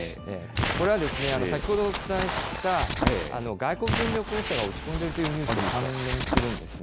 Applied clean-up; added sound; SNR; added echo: none; Crumpling, crinkling; 1 dB; none.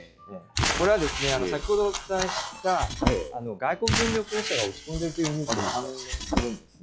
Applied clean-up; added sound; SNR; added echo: classical method log-MMSE.